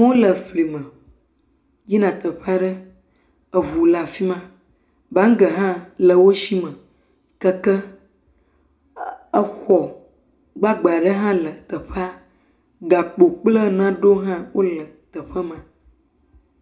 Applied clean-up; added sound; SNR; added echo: none; none; none; reverberation time 0.4 s.